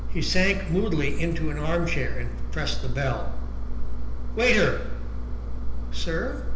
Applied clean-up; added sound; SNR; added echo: none; Engine; -3 dB; reverberation time 0.8 s.